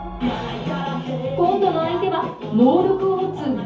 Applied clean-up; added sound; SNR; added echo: none; none; none; reverberation time 0.5 s.